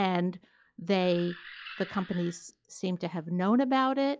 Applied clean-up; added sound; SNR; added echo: classical method log-MMSE.